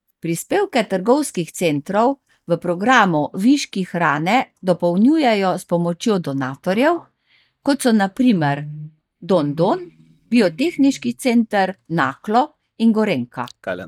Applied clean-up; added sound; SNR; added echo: neural mask model DeepFilterNet 3.